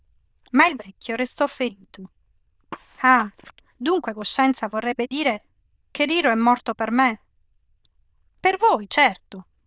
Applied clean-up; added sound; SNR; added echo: neural diffusion model UNIVERSE++.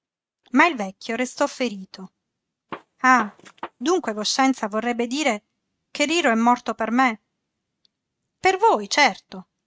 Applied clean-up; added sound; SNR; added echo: neural mask model RNNoise.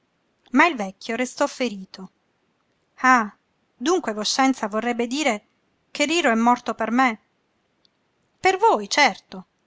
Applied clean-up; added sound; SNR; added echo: none; none; none; none.